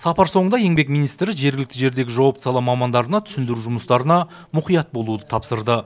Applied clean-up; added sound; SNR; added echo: none; none; none; none.